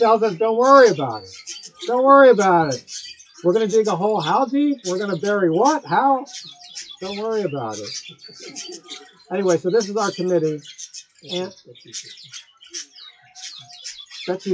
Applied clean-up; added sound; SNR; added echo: classical method WPE with log-MMSE.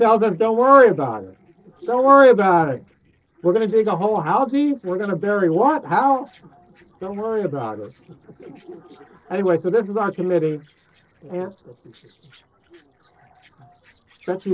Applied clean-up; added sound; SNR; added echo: neural separator model SepFormer DNS4.